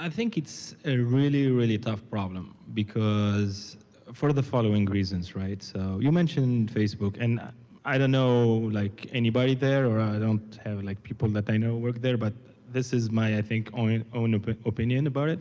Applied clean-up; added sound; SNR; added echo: none; none; none; none.